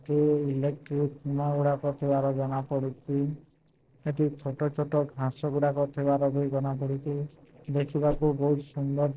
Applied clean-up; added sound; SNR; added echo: neural separator model SepFormer DNS4.